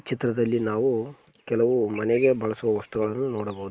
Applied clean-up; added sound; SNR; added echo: neural mask model Resemble Enhance denoiser.